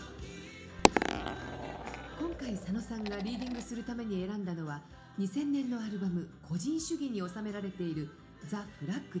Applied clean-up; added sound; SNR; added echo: none; Coin (dropping); -2 dB; reverberation time 0.4 s.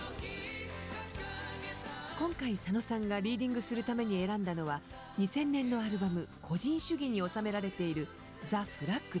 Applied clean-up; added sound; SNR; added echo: none; none; none; none.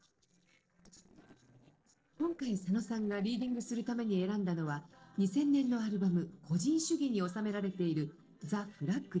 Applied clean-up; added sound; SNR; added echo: neural separator model SepFormer DNS4.